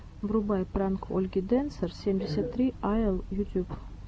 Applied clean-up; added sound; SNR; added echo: none; none; none; none.